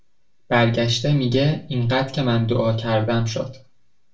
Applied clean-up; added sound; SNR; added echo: none; none; none; reverberation time 0.3 s.